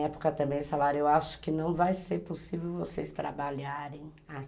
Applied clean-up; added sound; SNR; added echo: none; none; none; none.